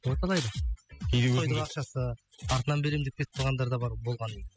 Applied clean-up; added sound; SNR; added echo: classical method spectral subtraction.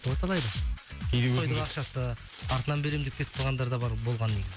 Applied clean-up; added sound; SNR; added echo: none; Tearing; 15 dB; none.